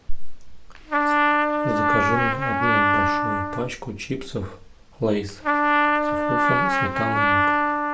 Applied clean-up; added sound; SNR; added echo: none; Trumpet; -5 dB; none.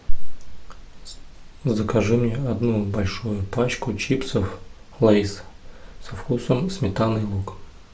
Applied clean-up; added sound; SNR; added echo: none; none; none; none.